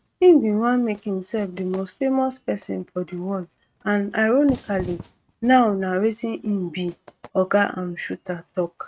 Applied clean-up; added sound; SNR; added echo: neural mask model RNNoise.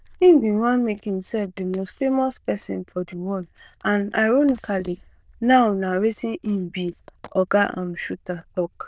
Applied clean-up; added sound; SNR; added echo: neural diffusion model UNIVERSE++.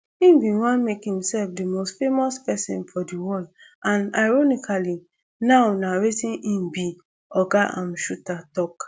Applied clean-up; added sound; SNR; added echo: none; none; none; none.